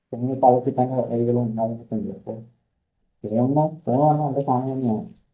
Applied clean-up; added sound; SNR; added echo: neural mask model DeepFilterNet 3.